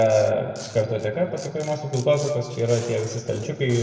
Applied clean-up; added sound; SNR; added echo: none; Tearing; 19 dB; reverberation time 1.8 s.